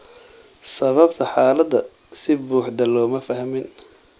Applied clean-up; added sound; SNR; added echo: none; Alarm; 14 dB; none.